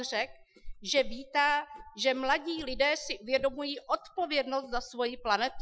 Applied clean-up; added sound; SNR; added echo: classical method Wiener filter.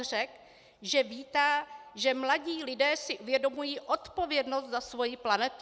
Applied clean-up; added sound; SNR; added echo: none; none; none; none.